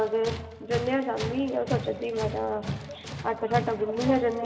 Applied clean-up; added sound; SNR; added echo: none; Tools; 8 dB; reverberation time 1.9 s.